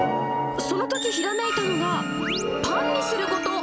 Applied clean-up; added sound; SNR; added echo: none; Piano; 8 dB; none.